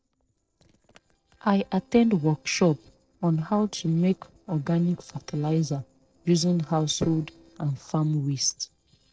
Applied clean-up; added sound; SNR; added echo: neural separator model SepFormer DNS4.